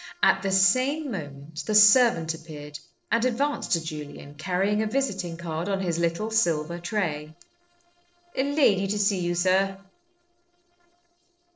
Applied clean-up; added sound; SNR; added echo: neural separator model SepFormer DNS4.